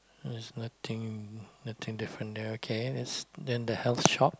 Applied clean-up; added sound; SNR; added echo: none; none; none; none.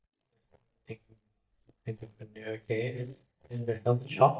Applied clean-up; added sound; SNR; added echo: neural mask model DeepFilterNet 3.